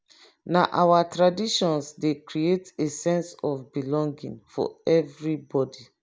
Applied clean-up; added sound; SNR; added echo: none; none; none; none.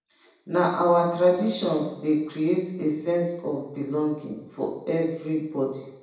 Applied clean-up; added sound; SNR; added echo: none; none; none; reverberation time 0.9 s.